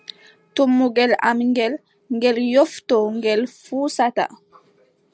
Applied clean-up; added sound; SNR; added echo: none; none; none; none.